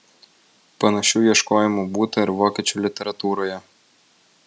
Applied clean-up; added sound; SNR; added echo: none; none; none; none.